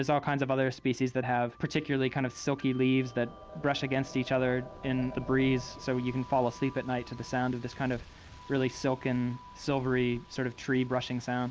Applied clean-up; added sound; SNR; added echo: none; none; none; none.